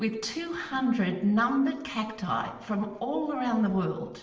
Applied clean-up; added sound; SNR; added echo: none; none; none; reverberation time 0.9 s.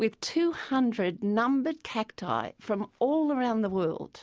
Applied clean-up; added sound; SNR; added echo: none; none; none; none.